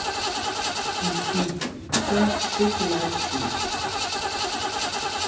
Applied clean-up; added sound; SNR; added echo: none; Engine starting / Car; -4 dB; reverberation time 0.8 s.